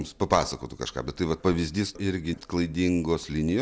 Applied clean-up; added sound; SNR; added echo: none; none; none; none.